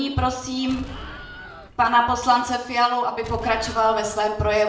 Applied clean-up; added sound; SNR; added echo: none; Explosion; 14 dB; reverberation time 0.5 s.